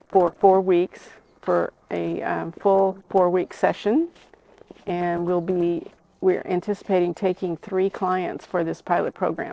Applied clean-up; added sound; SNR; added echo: neural separator model SepFormer DNS4.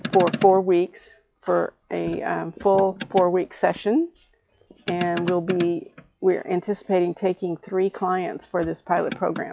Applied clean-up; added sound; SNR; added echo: classical method log-MMSE.